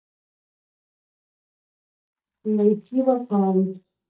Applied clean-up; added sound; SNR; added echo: neural mask model DeepFilterNet 3.